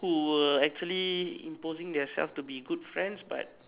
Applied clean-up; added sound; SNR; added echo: none; none; none; none.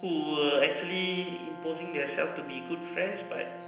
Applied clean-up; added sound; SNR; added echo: none; Brass instrument; 12 dB; reverberation time 0.9 s.